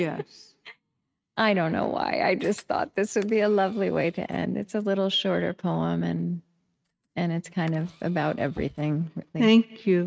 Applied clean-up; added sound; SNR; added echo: neural mask model RNNoise.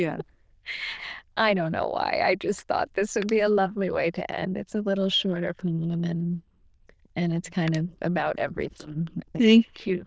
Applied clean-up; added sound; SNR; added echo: neural diffusion model UNIVERSE++.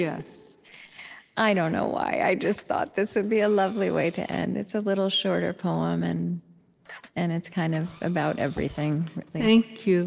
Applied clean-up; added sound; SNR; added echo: neural separator model SepFormer DNS4.